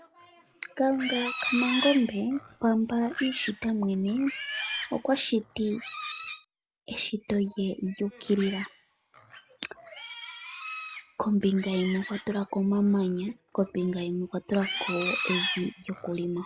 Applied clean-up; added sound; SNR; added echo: none; Livestock, farm animals, working animals; 8 dB; none.